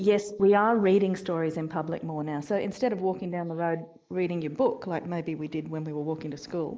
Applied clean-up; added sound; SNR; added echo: neural mask model Resemble Enhance denoiser.